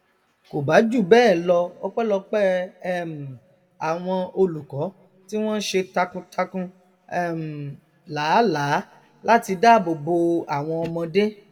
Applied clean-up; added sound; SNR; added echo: none; none; none; reverberation time 0.8 s.